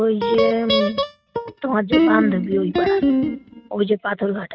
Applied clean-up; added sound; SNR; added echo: neural mask model RNNoise.